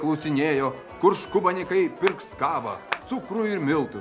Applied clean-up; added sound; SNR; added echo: none; Clapping; 7 dB; none.